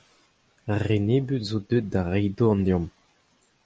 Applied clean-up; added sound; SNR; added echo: none; none; none; none.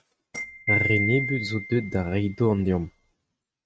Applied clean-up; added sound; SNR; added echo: neural mask model RNNoise.